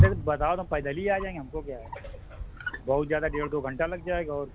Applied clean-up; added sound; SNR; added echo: none; Wild animals; 1 dB; none.